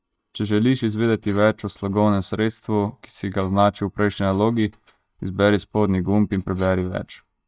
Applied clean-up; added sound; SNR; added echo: neural mask model DeepFilterNet 3.